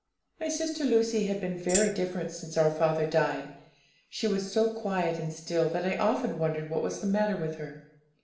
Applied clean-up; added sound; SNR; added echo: none; Tambourine; 5 dB; reverberation time 0.7 s.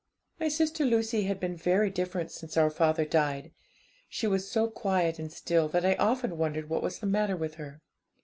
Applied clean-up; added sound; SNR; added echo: none; none; none; none.